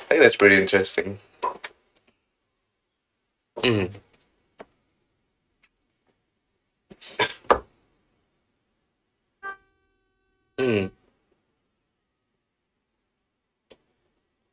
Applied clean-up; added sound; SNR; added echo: neural mask model RNNoise.